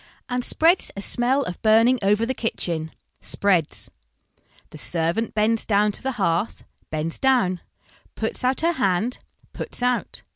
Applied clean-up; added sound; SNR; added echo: none; none; none; none.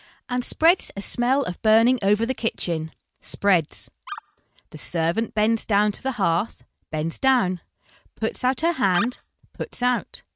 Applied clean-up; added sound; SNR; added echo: neural mask model RNNoise.